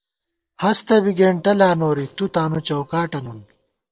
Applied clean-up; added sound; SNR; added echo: neural separator model SepFormer DNS4.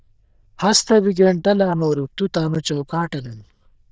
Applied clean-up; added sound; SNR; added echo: neural diffusion model UNIVERSE++.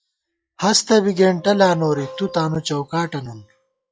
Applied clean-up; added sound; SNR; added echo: classical method log-MMSE.